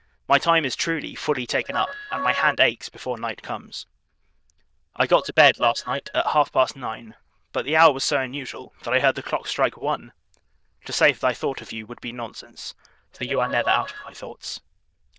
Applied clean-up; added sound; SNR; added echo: neural diffusion model UNIVERSE++.